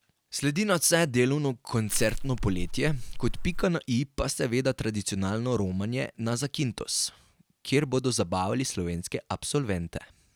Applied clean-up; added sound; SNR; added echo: none; Crushing; 2 dB; none.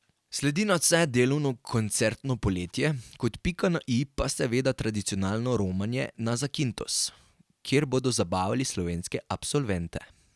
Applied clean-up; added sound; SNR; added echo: none; none; none; none.